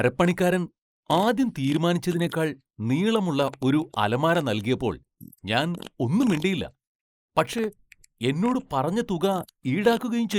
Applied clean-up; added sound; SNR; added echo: neural mask model Resemble Enhance denoiser.